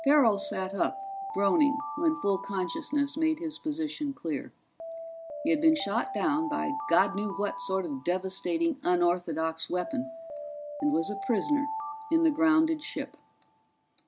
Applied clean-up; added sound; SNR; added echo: none; Alarm; 10 dB; none.